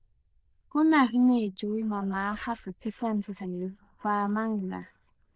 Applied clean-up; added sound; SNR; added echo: neural diffusion model UNIVERSE++.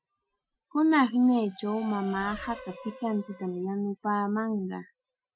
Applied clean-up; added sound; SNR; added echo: classical method Wiener filter.